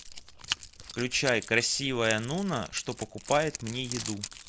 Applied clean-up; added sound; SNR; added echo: none; Keys jangling; 10 dB; none.